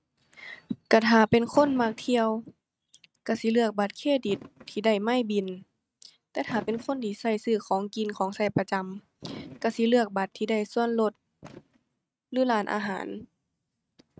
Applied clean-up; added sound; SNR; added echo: neural mask model RNNoise.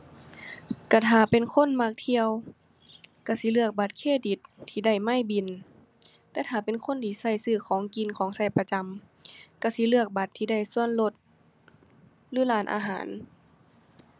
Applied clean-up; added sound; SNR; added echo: none; none; none; none.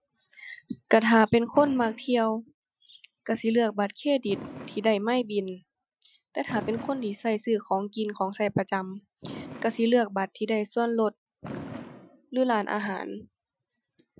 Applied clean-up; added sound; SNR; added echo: classical method Wiener filter.